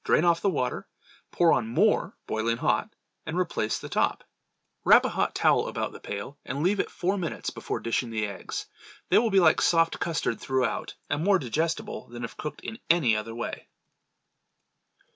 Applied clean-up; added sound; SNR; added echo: none; none; none; none.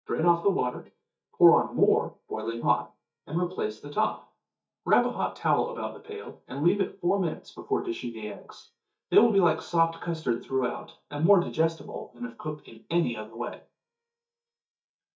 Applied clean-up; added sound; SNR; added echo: neural mask model DeepFilterNet 3.